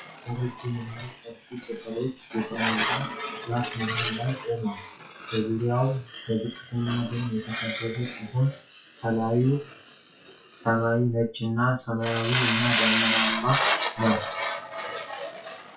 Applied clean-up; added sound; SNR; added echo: classical method WPE with log-MMSE.